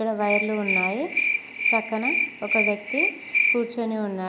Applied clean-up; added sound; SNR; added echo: none; Cricket; -2 dB; none.